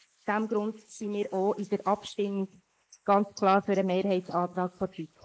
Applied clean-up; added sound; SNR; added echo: neural mask model Resemble Enhance denoiser.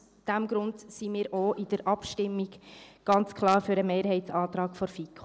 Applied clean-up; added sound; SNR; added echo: none; none; none; none.